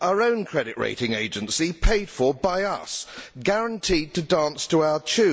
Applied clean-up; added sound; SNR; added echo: none; none; none; none.